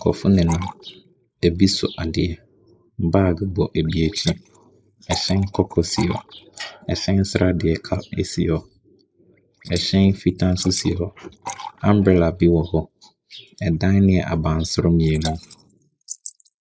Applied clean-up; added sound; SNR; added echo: neural mask model Resemble Enhance denoiser.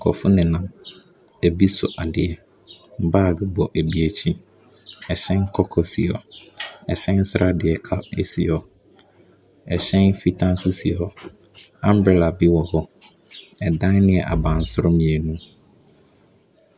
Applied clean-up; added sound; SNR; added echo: none; none; none; none.